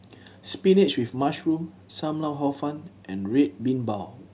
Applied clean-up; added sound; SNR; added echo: none; none; none; none.